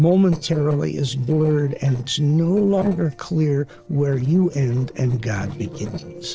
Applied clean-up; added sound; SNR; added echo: neural separator model SepFormer DNS4.